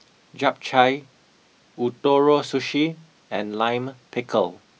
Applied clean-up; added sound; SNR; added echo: none; none; none; none.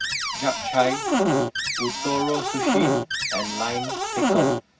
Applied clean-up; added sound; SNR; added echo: none; Cupboard open or close; -4 dB; reverberation time 0.4 s.